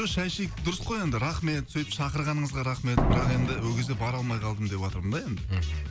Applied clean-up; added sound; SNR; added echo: none; Slam; 6 dB; none.